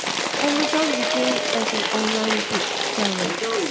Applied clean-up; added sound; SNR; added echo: none; Applause / Crowd / Cheering; -4 dB; none.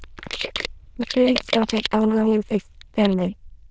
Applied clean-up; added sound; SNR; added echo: neural diffusion model UNIVERSE++.